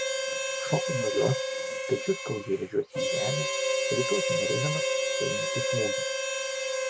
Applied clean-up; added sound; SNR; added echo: none; Harmonica; -3 dB; none.